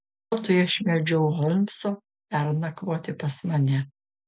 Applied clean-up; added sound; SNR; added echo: none; none; none; none.